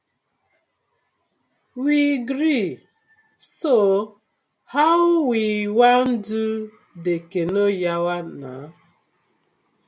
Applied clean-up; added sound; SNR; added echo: none; none; none; none.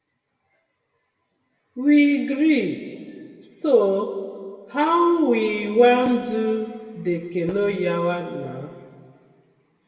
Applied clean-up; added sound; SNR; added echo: none; none; none; reverberation time 1.8 s.